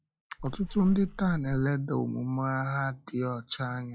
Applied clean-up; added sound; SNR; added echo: classical method log-MMSE.